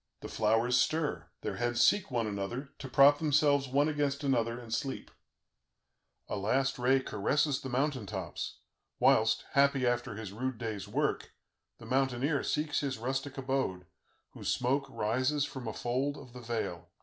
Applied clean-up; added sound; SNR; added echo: none; none; none; none.